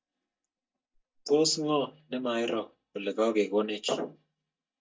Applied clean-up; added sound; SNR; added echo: neural mask model DeepFilterNet 3.